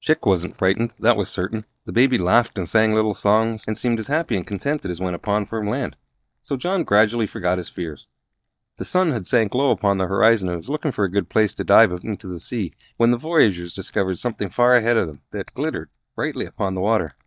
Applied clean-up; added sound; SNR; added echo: neural mask model DeepFilterNet 3.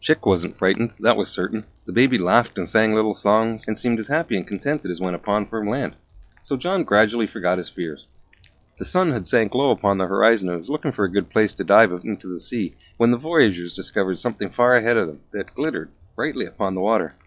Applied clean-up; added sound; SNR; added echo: classical method log-MMSE.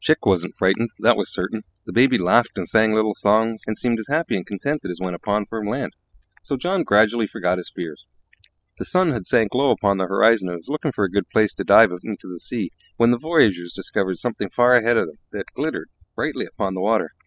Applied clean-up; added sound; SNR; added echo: classical method spectral subtraction.